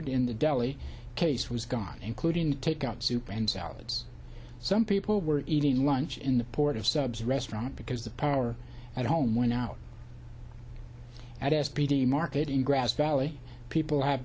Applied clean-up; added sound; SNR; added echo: none; none; none; none.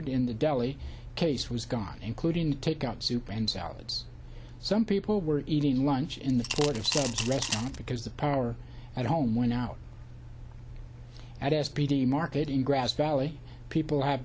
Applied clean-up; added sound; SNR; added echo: none; Coin (dropping) / Glass; 6 dB; none.